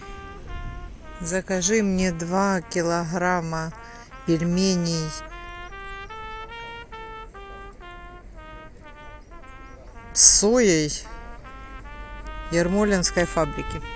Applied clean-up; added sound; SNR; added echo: none; Trumpet; 17 dB; none.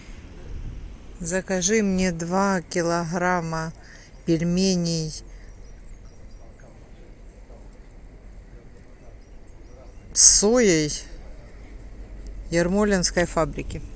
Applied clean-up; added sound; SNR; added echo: none; none; none; none.